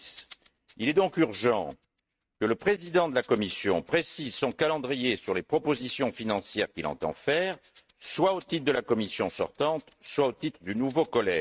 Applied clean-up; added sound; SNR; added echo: neural mask model RNNoise.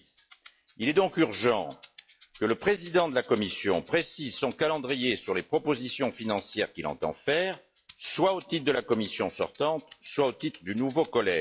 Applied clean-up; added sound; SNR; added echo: classical method log-MMSE.